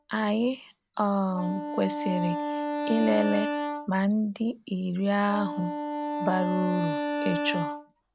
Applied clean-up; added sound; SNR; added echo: none; Wind instrument, woodwind instrument; 4 dB; none.